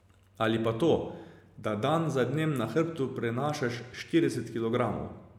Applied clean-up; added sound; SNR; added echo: none; none; none; none.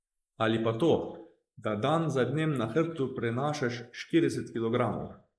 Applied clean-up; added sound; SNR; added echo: neural mask model Resemble Enhance denoiser.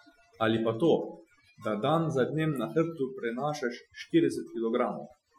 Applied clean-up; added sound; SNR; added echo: classical method Wiener filter.